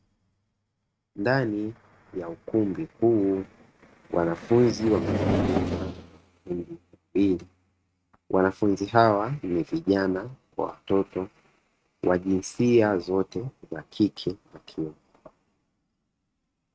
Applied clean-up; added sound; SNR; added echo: neural mask model RNNoise.